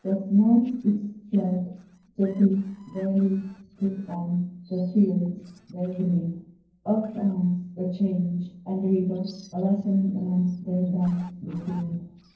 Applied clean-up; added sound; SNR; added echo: neural separator model SepFormer DNS4.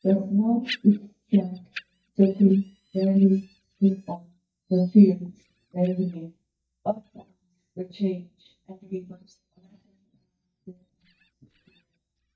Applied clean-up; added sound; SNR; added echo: neural mask model DeepFilterNet 3.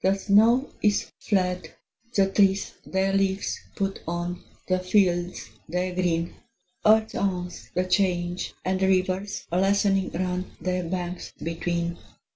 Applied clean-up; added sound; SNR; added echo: none; none; none; none.